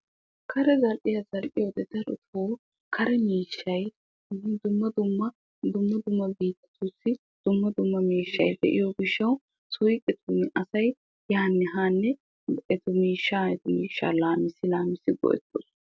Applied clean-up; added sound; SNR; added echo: none; none; none; none.